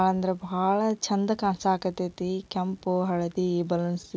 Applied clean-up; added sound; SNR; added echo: none; none; none; none.